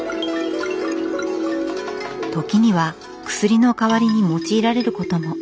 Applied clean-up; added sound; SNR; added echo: none; none; none; none.